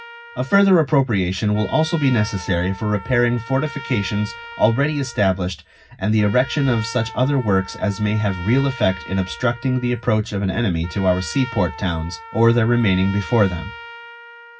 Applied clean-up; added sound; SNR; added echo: none; Trumpet; 17 dB; reverberation time 0.4 s.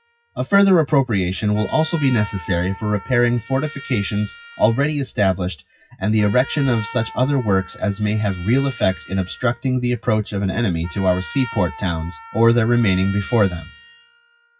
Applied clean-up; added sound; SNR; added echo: classical method WPE with log-MMSE.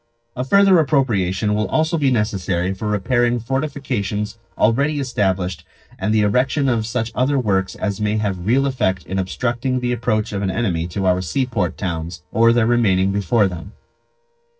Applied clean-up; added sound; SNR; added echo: neural separator model SepFormer DNS4.